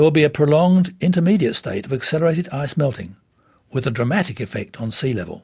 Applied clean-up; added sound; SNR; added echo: none; none; none; none.